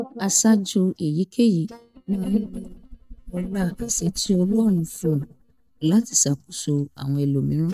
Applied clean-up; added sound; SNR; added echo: neural mask model DeepFilterNet 3.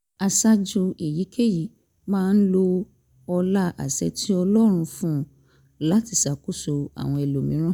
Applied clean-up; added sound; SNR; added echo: none; none; none; none.